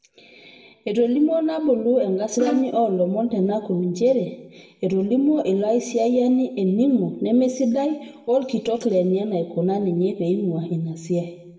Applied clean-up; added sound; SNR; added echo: none; Bowed string instrument; 11 dB; reverberation time 0.8 s.